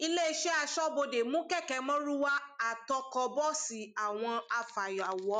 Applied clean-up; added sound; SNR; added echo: none; none; none; none.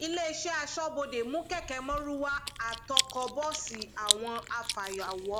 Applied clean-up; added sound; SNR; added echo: none; Chewing, mastication; 3 dB; none.